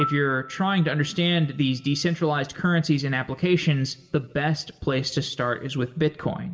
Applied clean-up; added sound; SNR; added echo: none; Piano; 18 dB; reverberation time 0.7 s.